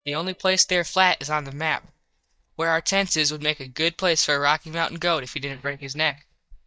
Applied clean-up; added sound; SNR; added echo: neural mask model DeepFilterNet 3.